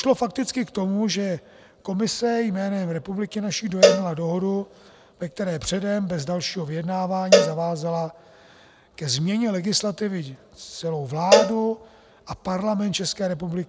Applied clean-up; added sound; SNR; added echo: none; Cowbell; -1 dB; none.